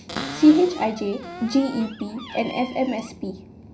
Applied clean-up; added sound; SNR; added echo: none; Cupboard open or close; 14 dB; reverberation time 0.5 s.